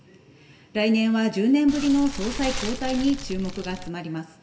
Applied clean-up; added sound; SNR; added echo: none; Fire; 8 dB; reverberation time 1.9 s.